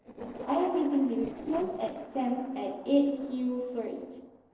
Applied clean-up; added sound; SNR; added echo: neural separator model SepFormer DNS4.